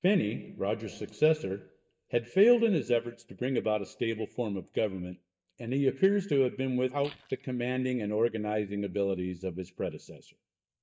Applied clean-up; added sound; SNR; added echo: neural mask model DeepFilterNet 3.